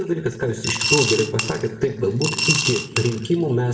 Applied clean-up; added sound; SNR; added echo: none; Coin (dropping) / Glass; 3 dB; reverberation time 1.6 s.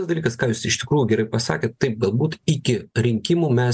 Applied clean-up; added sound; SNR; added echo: none; none; none; none.